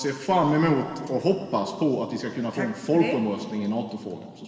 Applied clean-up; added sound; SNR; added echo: none; none; none; reverberation time 2.5 s.